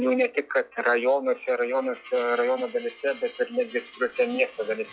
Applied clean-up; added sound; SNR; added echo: classical method log-MMSE.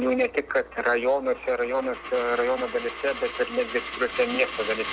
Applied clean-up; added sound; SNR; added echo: none; Coin (dropping); 11 dB; none.